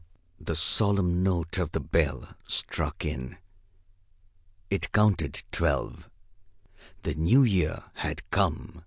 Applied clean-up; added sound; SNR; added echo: none; none; none; none.